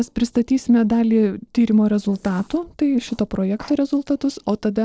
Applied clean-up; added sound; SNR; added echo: neural separator model SepFormer DNS4.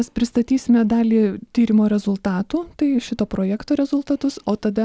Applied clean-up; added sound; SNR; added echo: none; none; none; none.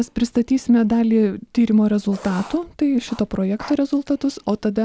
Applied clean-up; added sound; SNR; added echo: none; Writing; 20 dB; none.